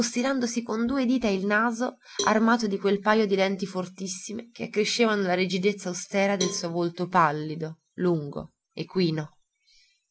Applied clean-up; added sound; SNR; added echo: none; Cowbell; 14 dB; none.